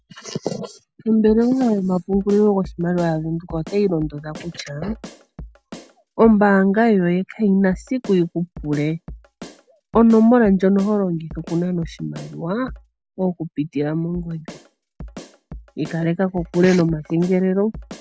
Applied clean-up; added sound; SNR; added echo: none; Drum kit; 20 dB; none.